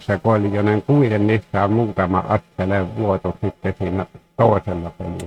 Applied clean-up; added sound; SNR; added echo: neural mask model RNNoise.